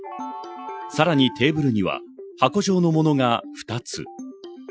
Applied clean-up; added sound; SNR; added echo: classical method Wiener filter.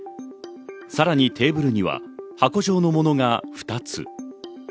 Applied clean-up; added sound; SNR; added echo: none; none; none; none.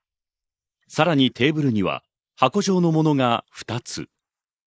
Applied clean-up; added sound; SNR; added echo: neural mask model Resemble Enhance denoiser.